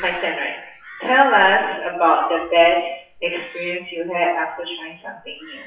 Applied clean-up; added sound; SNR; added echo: classical method WPE with log-MMSE.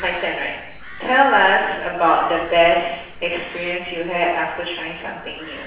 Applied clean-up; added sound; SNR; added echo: none; Crow; 20 dB; reverberation time 0.8 s.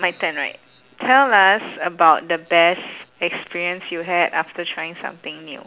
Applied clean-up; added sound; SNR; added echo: none; none; none; none.